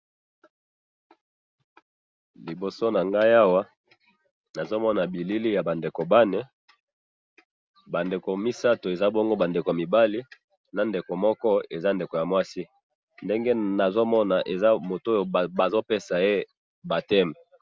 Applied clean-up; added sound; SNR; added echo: none; none; none; none.